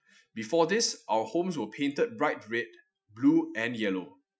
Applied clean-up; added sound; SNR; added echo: classical method Wiener filter.